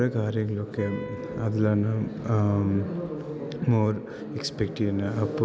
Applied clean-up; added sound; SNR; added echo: none; Wind instrument, woodwind instrument; 14 dB; none.